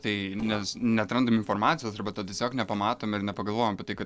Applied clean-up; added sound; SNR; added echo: neural separator model SepFormer DNS4.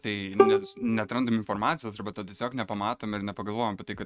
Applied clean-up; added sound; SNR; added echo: neural mask model RNNoise.